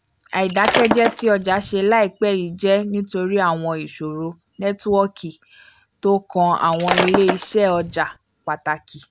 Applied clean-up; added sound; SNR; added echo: none; Shatter; 4 dB; none.